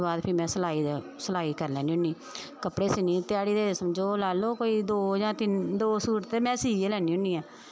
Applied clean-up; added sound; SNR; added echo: none; none; none; none.